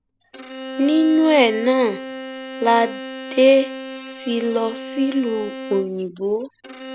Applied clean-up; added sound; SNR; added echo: none; Bowed string instrument; 12 dB; none.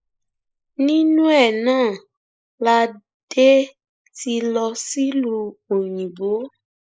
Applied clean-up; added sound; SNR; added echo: neural mask model Resemble Enhance denoiser.